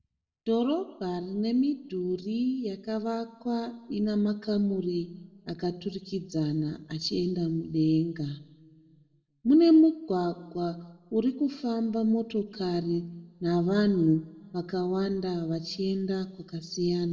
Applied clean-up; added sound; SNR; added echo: none; none; none; reverberation time 0.9 s.